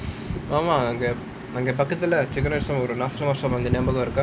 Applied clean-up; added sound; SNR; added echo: none; none; none; none.